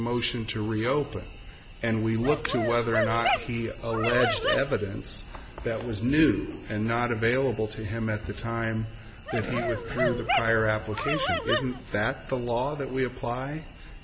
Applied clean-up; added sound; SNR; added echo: none; Dog; 2 dB; none.